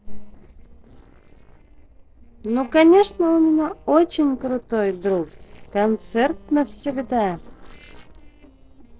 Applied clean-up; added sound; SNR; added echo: neural separator model SepFormer DNS4.